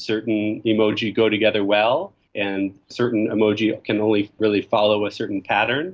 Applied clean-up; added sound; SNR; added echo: none; none; none; none.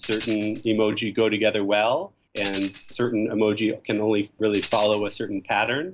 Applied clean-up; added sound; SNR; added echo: none; Tambourine; -2 dB; none.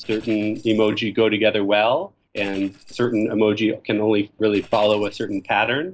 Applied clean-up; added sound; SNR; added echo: neural separator model SepFormer DNS4.